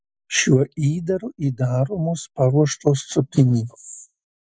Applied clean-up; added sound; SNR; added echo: neural mask model Resemble Enhance denoiser.